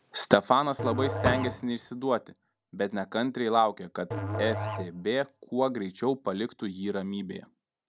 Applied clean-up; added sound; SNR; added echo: none; Musical instrument + Fireworks; 7 dB; none.